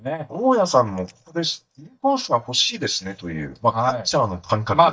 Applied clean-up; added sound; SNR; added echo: neural mask model DeepFilterNet 3.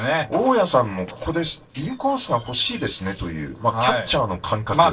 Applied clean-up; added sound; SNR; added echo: neural separator model SepFormer DNS4.